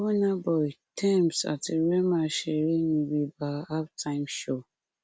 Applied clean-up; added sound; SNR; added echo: none; none; none; none.